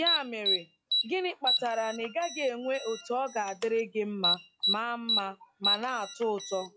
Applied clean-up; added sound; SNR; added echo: classical method log-MMSE.